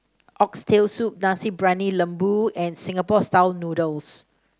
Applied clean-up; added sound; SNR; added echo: none; none; none; none.